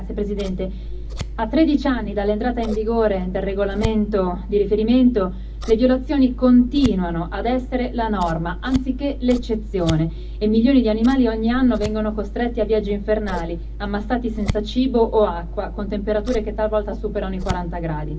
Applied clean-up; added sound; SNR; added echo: none; Scissors; 8 dB; reverberation time 0.4 s.